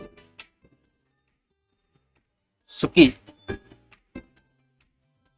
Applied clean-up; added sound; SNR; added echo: neural mask model RNNoise.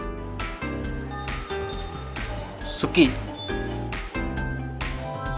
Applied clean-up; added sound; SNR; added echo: none; Bell; 14 dB; none.